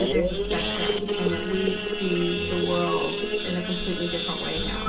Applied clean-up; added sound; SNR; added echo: none; Idling / Sawing / Accelerating, revving, vroom; 0 dB; reverberation time 0.4 s.